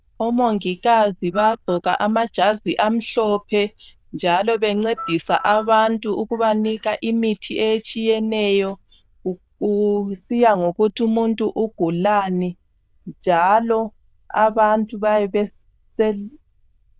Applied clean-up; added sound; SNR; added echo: neural diffusion model UNIVERSE++.